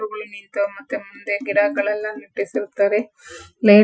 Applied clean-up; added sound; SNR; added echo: classical method Wiener filter.